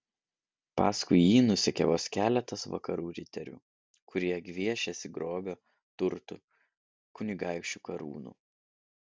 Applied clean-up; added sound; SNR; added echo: none; none; none; none.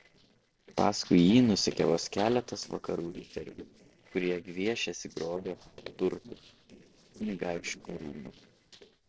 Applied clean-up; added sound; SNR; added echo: neural separator model SepFormer DNS4.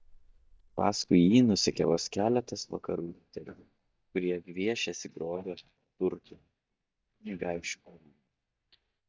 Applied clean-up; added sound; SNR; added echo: neural mask model DeepFilterNet 3.